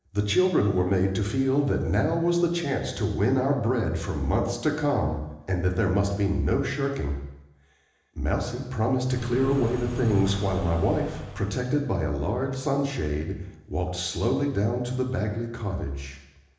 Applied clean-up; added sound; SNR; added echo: neural separator model SepFormer DNS4.